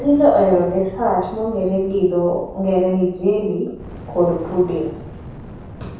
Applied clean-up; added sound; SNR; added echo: none; Fire; 17 dB; reverberation time 0.7 s.